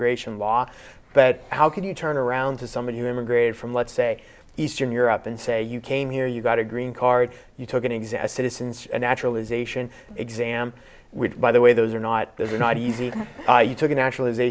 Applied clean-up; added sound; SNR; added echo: none; none; none; none.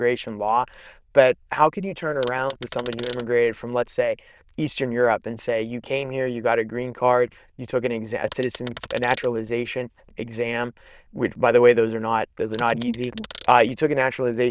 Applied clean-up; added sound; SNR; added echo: neural diffusion model UNIVERSE++.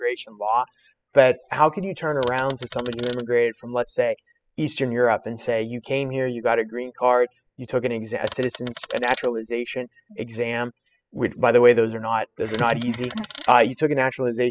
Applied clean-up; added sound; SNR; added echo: classical method spectral subtraction.